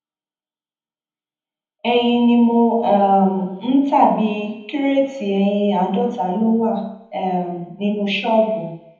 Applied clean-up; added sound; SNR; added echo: none; none; none; reverberation time 1.0 s.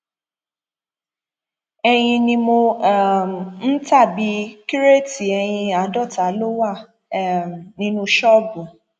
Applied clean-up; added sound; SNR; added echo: none; none; none; none.